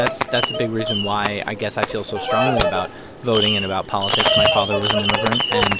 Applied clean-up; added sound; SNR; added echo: none; Fireworks + Bird vocalization, bird call, bird song; -2 dB; none.